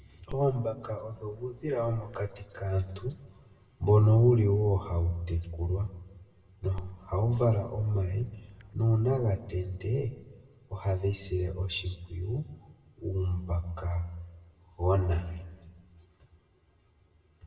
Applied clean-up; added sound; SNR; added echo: none; Dog; 19 dB; reverberation time 0.9 s.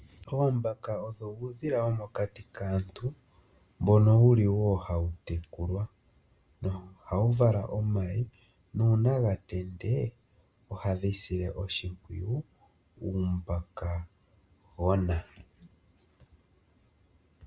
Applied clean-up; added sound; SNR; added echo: none; none; none; none.